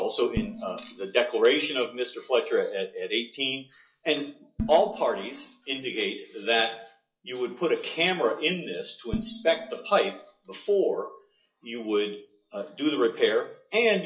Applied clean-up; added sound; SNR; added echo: classical method WPE with log-MMSE.